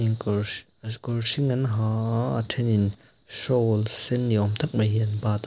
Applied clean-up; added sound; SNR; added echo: none; none; none; none.